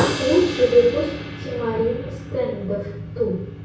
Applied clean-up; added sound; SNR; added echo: none; Crash cymbal; 12 dB; reverberation time 0.6 s.